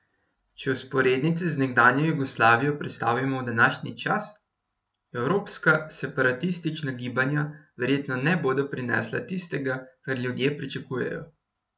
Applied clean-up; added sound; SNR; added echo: none; none; none; none.